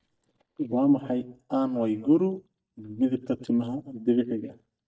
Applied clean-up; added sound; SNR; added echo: neural mask model DeepFilterNet 3.